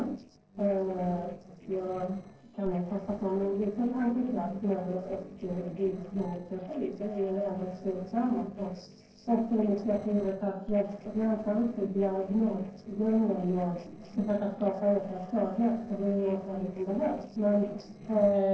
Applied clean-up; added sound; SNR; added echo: neural separator model SepFormer DNS4.